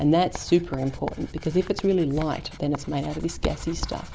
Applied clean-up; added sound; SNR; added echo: none; Writing; 12 dB; none.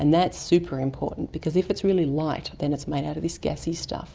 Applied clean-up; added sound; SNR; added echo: none; none; none; none.